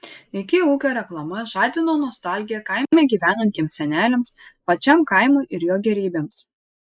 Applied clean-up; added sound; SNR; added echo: neural mask model Resemble Enhance denoiser.